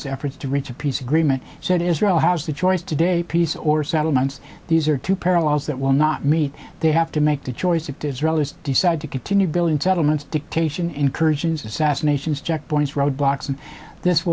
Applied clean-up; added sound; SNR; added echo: none; none; none; none.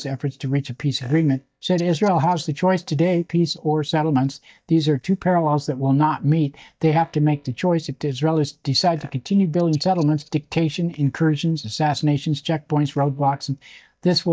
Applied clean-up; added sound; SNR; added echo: neural mask model DeepFilterNet 3.